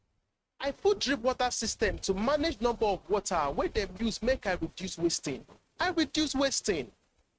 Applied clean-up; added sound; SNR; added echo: neural mask model RNNoise.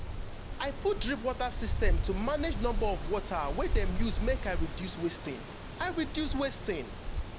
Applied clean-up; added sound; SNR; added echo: none; Wind; -1 dB; none.